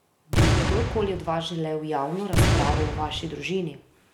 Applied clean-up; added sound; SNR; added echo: none; Boom; -4 dB; none.